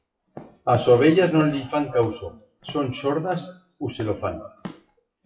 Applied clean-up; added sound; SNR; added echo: classical method WPE with log-MMSE.